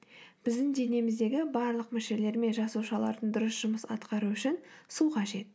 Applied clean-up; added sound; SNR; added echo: none; none; none; none.